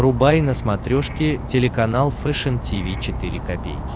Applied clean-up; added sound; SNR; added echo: none; Insect / Frog; 7 dB; none.